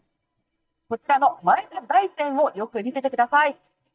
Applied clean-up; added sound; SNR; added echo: neural mask model DeepFilterNet 3.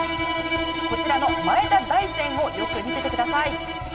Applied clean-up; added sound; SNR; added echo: none; Bowed string instrument; 3 dB; reverberation time 0.5 s.